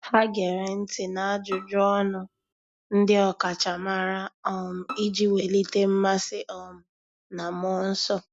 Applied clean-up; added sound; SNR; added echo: none; Bowed string instrument; 16 dB; none.